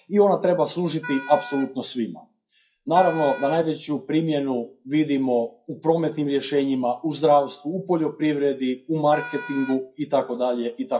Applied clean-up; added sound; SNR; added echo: classical method WPE with log-MMSE.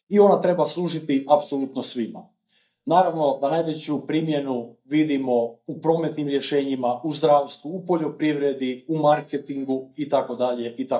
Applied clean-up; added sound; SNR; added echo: neural mask model DeepFilterNet 3.